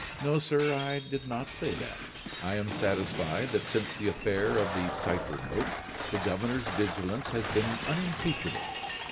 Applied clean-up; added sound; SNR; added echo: none; Shatter; 5 dB; reverberation time 1.9 s.